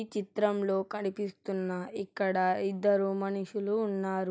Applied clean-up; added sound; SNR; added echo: none; none; none; none.